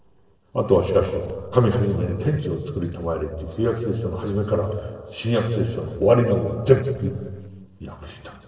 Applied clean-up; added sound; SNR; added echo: neural separator model SepFormer DNS4.